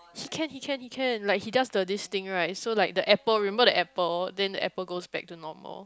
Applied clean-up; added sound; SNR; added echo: none; none; none; none.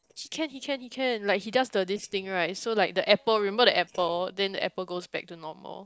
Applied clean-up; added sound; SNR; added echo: neural separator model SepFormer DNS4.